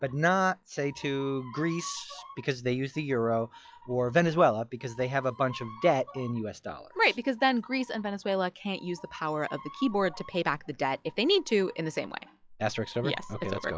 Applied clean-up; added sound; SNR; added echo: classical method log-MMSE.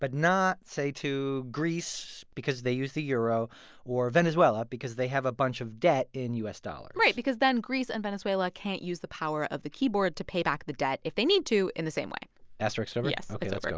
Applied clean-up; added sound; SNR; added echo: none; none; none; none.